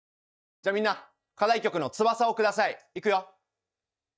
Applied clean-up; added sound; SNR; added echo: neural mask model DeepFilterNet 3.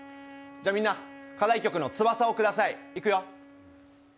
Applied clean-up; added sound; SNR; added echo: none; Wind instrument, woodwind instrument; 18 dB; none.